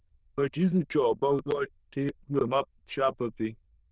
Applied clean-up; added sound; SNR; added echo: neural diffusion model UNIVERSE++.